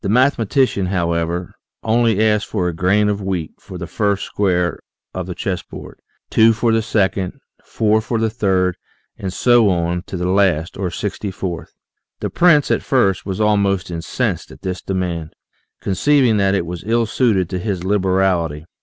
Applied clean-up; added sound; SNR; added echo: none; none; none; none.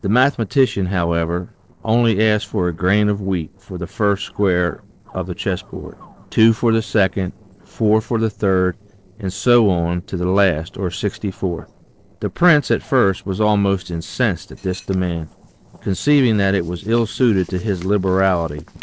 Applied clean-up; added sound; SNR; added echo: neural separator model SepFormer DNS4.